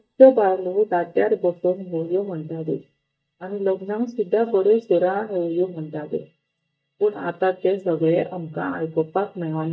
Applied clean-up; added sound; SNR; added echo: neural mask model DeepFilterNet 3.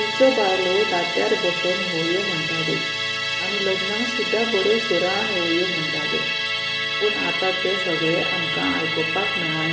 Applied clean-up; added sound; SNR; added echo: none; Musical instrument; 0 dB; none.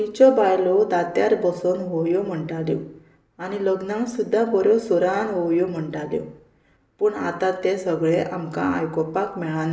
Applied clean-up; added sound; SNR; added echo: none; none; none; none.